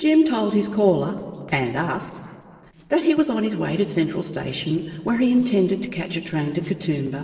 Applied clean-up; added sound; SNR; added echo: neural separator model SepFormer DNS4.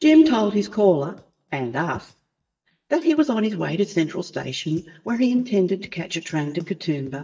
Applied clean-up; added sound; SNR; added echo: neural mask model DeepFilterNet 3.